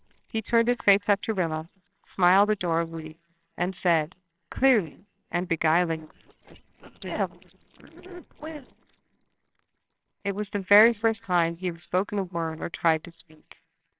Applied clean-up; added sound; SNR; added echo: neural separator model SepFormer WHAMR!.